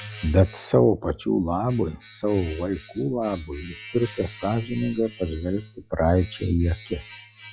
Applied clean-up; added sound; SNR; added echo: classical method log-MMSE.